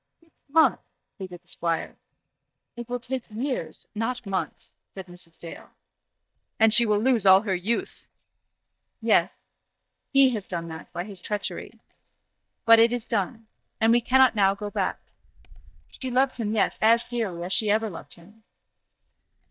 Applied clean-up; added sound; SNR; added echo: neural mask model DeepFilterNet 3.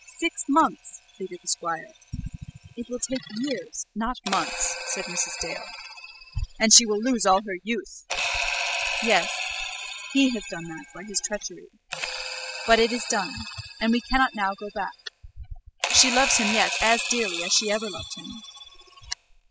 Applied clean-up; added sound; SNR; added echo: classical method spectral subtraction.